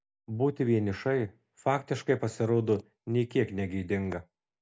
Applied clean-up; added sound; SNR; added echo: none; none; none; none.